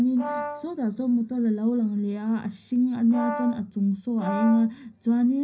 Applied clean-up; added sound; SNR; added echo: none; Brass instrument; 10 dB; reverberation time 0.5 s.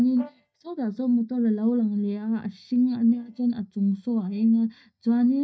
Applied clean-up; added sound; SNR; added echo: neural mask model DeepFilterNet 3.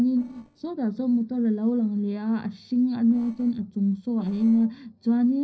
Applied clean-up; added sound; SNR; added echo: neural separator model SepFormer DNS4.